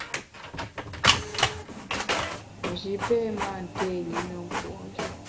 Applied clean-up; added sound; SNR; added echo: none; Printer; -4 dB; none.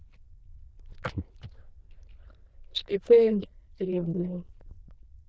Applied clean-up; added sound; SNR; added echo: neural diffusion model UNIVERSE++.